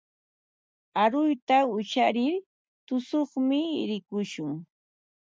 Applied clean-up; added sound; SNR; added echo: none; none; none; none.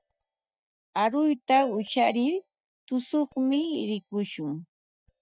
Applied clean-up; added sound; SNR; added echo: neural mask model DeepFilterNet 3.